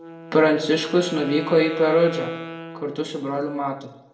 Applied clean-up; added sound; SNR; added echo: none; Wind instrument, woodwind instrument; 13 dB; reverberation time 0.7 s.